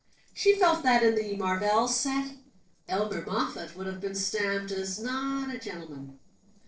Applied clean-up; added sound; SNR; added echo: neural separator model SepFormer DNS4.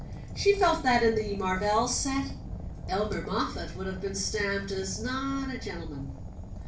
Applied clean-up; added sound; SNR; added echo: none; Fire; 9 dB; reverberation time 0.3 s.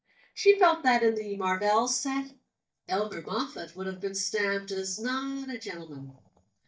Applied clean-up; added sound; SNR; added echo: neural mask model DeepFilterNet 3.